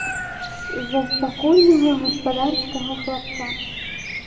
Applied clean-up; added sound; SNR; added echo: none; Bird vocalization, bird call, bird song; 7 dB; reverberation time 1.1 s.